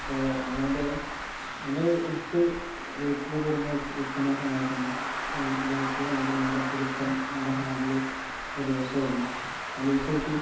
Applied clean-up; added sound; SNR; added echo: none; Traffic noise, roadway noise; 5 dB; reverberation time 0.9 s.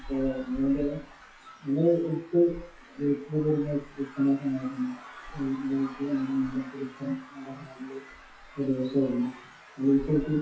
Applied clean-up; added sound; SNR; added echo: classical method WPE with log-MMSE.